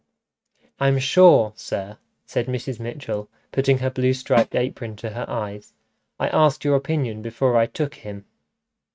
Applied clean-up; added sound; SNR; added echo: neural mask model RNNoise.